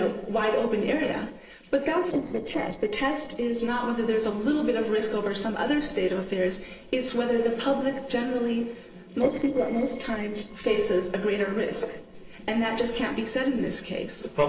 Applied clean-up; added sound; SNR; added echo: neural separator model SepFormer DNS4.